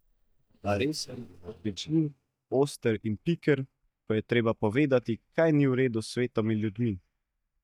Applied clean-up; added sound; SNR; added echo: neural mask model DeepFilterNet 3.